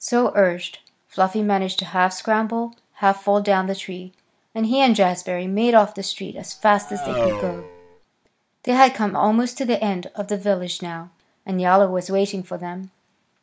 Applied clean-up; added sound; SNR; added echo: none; Race car, auto racing; 6 dB; none.